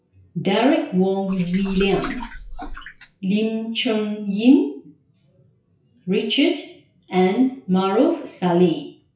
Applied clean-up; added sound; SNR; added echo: classical method WPE with log-MMSE.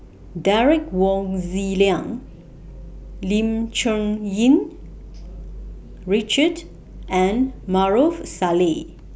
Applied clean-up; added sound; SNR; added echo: none; none; none; none.